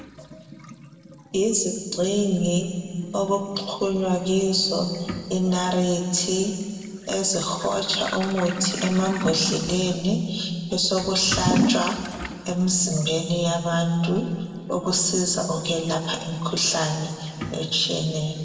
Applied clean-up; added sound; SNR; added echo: none; Toilet flush / Liquid; 10 dB; reverberation time 2.1 s.